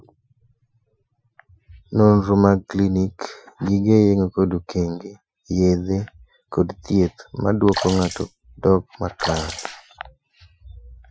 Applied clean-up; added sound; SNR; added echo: classical method Wiener filter.